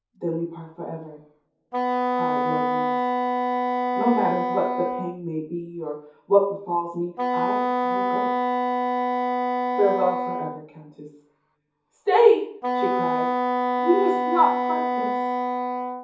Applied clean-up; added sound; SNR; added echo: none; Wind instrument, woodwind instrument; -1 dB; reverberation time 0.6 s.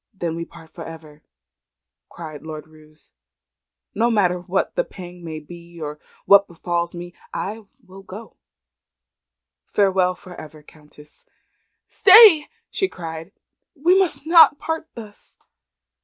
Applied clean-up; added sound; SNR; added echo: none; none; none; none.